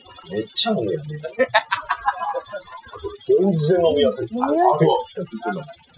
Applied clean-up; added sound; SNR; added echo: classical method Wiener filter.